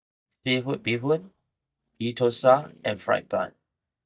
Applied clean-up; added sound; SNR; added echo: neural mask model DeepFilterNet 3.